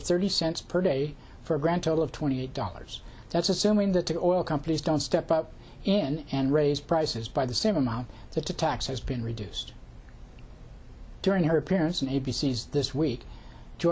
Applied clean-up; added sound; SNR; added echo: none; none; none; none.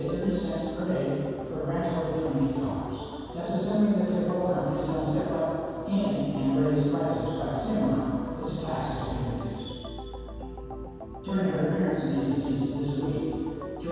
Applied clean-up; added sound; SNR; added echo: none; Organ; 12 dB; reverberation time 2.1 s.